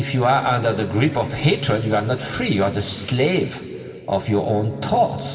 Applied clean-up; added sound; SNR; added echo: none; Bowed string instrument; 14 dB; reverberation time 2.4 s.